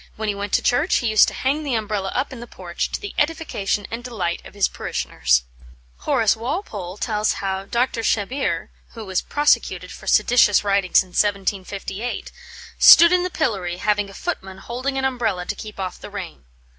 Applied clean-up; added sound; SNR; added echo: none; none; none; none.